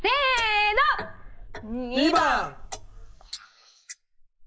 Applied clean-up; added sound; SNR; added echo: neural mask model Resemble Enhance denoiser.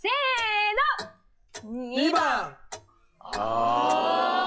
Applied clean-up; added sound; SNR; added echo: classical method log-MMSE.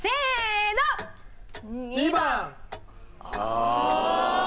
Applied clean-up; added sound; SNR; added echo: none; Clock; 14 dB; none.